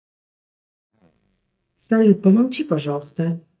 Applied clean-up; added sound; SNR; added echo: neural mask model DeepFilterNet 3.